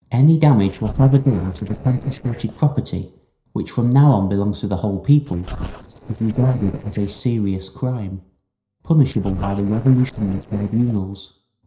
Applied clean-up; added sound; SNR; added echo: neural separator model SepFormer DNS4.